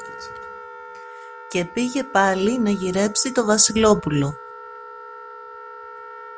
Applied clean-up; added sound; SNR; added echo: none; Wind instrument, woodwind instrument; 15 dB; none.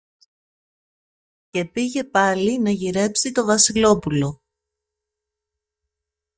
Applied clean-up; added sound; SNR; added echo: neural mask model DeepFilterNet 3.